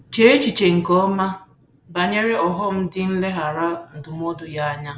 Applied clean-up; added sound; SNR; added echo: none; none; none; none.